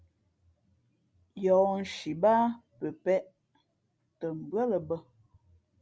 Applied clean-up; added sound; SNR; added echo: none; none; none; none.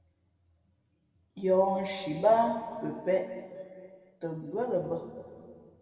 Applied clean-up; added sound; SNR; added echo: none; none; none; reverberation time 2.1 s.